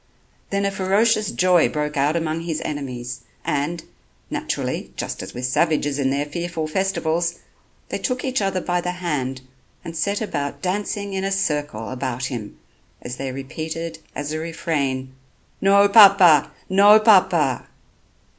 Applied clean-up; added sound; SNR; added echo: none; none; none; none.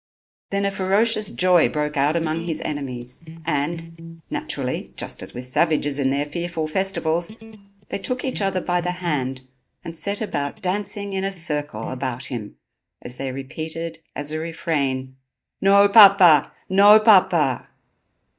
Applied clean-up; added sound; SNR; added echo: neural mask model DeepFilterNet 3.